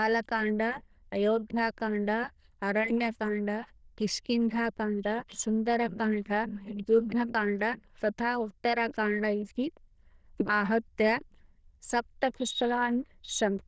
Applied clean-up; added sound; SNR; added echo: neural diffusion model UNIVERSE++.